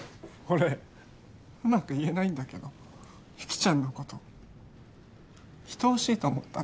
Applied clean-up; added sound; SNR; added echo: none; none; none; none.